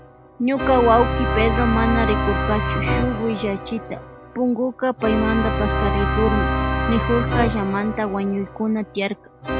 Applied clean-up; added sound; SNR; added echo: none; Organ; 1 dB; none.